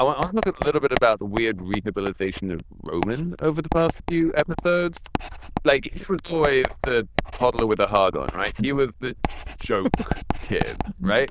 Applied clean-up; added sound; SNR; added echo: neural diffusion model UNIVERSE++.